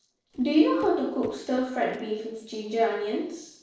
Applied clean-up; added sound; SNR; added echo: neural separator model SepFormer DNS4.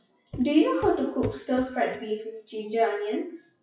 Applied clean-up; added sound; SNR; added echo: classical method WPE with log-MMSE.